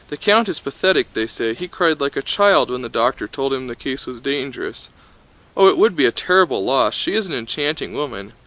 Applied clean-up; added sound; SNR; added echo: none; none; none; none.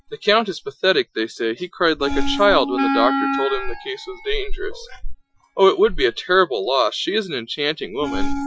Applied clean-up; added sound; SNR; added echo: classical method Wiener filter.